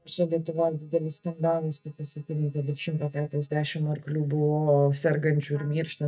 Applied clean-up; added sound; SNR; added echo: neural mask model DeepFilterNet 3.